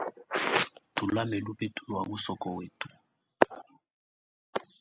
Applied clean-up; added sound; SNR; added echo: none; none; none; none.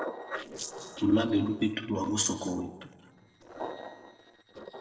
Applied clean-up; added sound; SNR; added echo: neural separator model SepFormer DNS4.